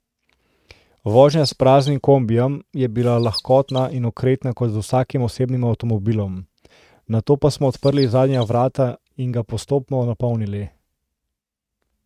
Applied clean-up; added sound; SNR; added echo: neural mask model RNNoise.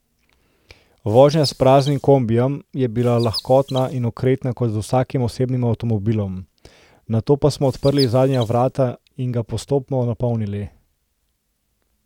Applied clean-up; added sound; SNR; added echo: none; Chirp, tweet; 15 dB; none.